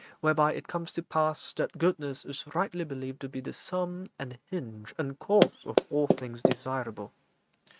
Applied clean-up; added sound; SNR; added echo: neural mask model RNNoise.